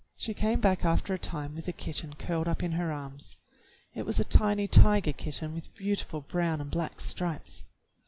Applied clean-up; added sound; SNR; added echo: none; none; none; none.